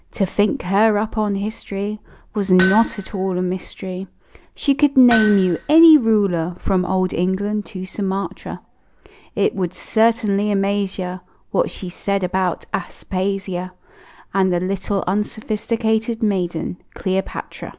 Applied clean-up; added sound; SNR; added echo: none; Hammer; 9 dB; none.